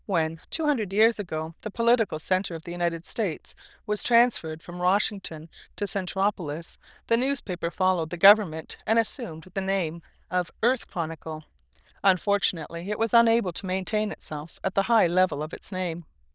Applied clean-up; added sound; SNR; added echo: neural diffusion model UNIVERSE++.